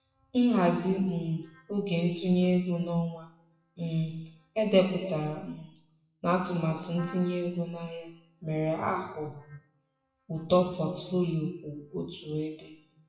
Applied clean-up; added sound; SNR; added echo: classical method WPE with log-MMSE.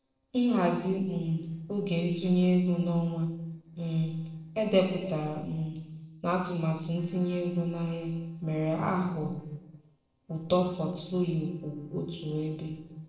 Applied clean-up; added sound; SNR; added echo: neural separator model SepFormer DNS4.